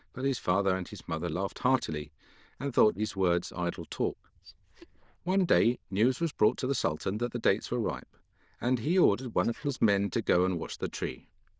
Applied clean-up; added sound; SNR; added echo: neural diffusion model UNIVERSE++.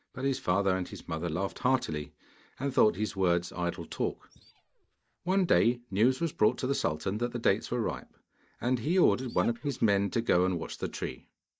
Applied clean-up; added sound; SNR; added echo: neural mask model DeepFilterNet 3.